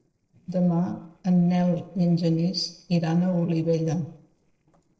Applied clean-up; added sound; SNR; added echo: neural separator model SepFormer DNS4.